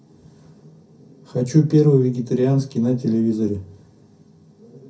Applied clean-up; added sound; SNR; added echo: none; none; none; reverberation time 0.3 s.